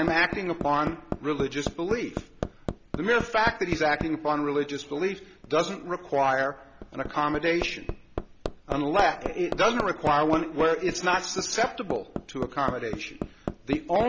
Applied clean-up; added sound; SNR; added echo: none; Hammer; 9 dB; none.